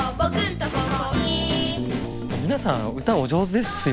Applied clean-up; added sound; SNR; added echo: none; Water / Splash, splatter; 17 dB; none.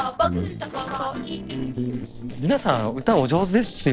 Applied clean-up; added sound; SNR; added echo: neural separator model SepFormer DNS4.